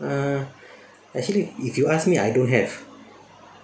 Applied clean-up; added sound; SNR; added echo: none; none; none; none.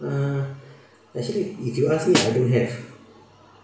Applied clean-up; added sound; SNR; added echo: none; Snare drum; 5 dB; reverberation time 0.8 s.